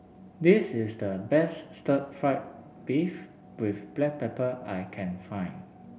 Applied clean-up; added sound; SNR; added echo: none; none; none; none.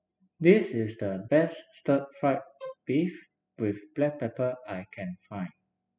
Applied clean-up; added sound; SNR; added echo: classical method spectral subtraction.